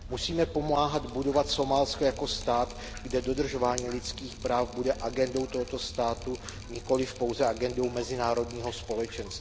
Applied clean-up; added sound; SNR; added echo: none; Drip; 12 dB; none.